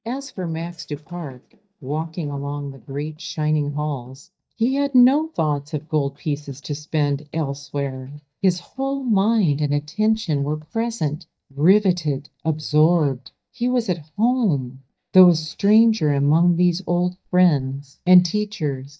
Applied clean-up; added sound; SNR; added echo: neural mask model DeepFilterNet 3.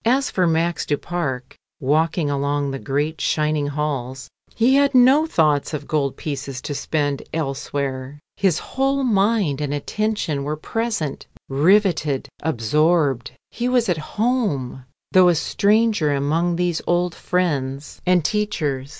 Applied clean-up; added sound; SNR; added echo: none; none; none; none.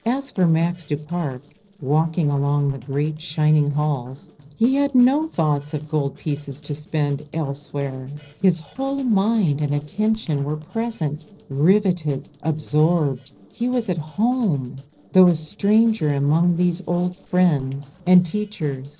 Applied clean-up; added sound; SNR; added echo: neural separator model SepFormer DNS4.